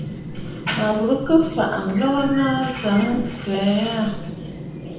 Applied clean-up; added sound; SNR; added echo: none; Chirp, tweet; 10 dB; reverberation time 0.8 s.